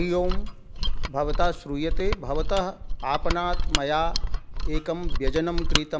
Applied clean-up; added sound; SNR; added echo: none; Mechanisms; -3 dB; none.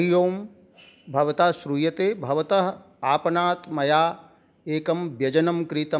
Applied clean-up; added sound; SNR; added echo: none; none; none; none.